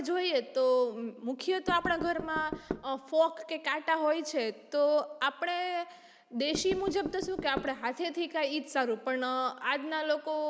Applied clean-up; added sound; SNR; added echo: none; Knock / Wood; 8 dB; none.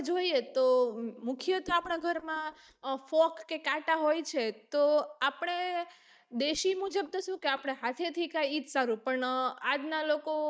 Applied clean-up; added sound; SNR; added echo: neural mask model DeepFilterNet 3.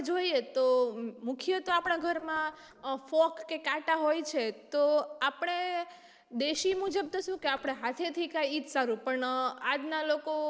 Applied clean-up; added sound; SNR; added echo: neural separator model SepFormer DNS4.